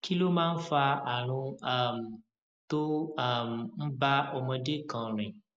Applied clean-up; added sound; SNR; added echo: none; none; none; none.